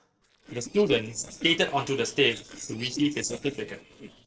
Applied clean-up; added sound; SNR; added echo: neural separator model SepFormer DNS4.